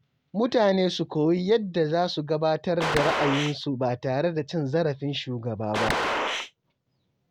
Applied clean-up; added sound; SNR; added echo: none; Gunshot, gunfire; 2 dB; none.